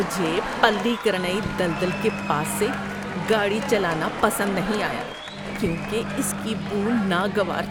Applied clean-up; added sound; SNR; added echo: none; Microwave oven + Applause; 4 dB; none.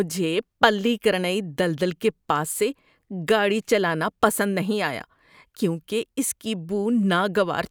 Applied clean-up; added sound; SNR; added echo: none; none; none; none.